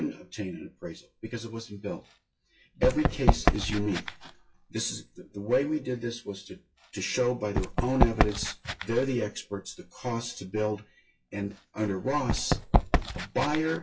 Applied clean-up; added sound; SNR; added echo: classical method WPE with log-MMSE.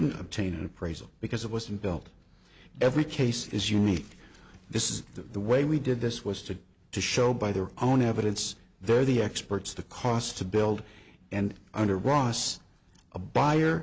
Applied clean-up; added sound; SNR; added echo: none; none; none; none.